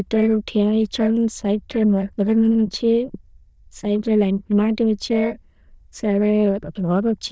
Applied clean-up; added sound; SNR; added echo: neural diffusion model UNIVERSE++.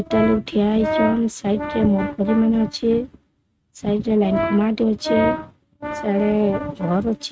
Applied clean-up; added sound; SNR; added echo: neural mask model RNNoise.